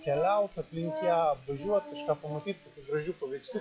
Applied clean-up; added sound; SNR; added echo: classical method log-MMSE.